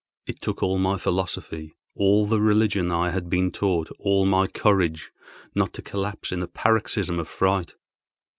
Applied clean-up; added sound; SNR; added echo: none; none; none; none.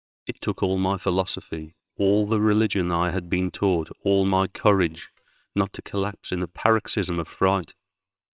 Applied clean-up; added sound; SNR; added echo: neural separator model SepFormer WHAMR!.